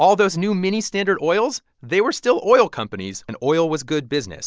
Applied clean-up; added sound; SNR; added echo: none; none; none; none.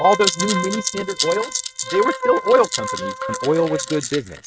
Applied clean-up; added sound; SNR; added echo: neural mask model RNNoise.